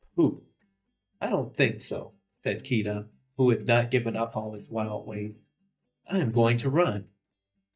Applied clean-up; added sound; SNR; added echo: neural mask model DeepFilterNet 3.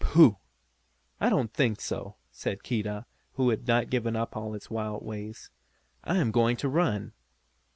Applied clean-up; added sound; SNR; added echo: none; none; none; none.